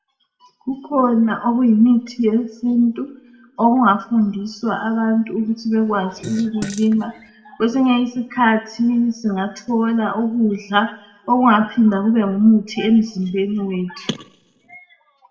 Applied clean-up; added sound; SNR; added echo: none; Fart; 17 dB; reverberation time 0.6 s.